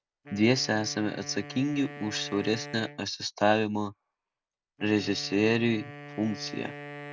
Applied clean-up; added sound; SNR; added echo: none; Wind instrument, woodwind instrument; 15 dB; none.